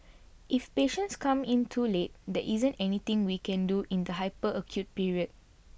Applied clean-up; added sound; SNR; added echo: none; none; none; none.